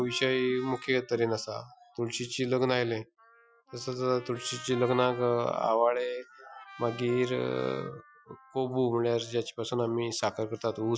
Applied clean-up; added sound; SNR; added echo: classical method Wiener filter.